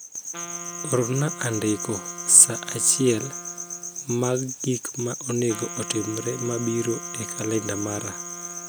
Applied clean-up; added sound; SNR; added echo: none; Wind instrument, woodwind instrument; 16 dB; none.